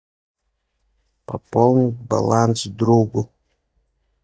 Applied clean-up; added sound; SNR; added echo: neural mask model DeepFilterNet 3.